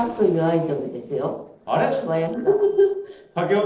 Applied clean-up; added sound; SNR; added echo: neural separator model SepFormer DNS4.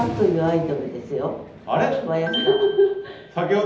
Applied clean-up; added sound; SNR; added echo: none; Thunder; 17 dB; reverberation time 1.2 s.